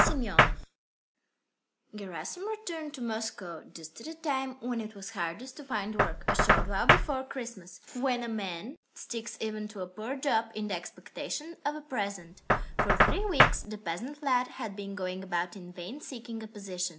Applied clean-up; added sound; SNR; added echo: none; Knock; -2 dB; none.